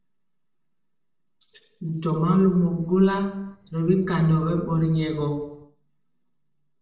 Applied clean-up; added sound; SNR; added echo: neural separator model SepFormer DNS4.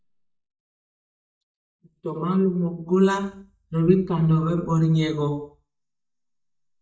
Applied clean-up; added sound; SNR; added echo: neural mask model DeepFilterNet 3.